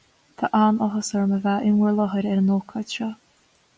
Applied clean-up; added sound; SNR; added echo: none; none; none; none.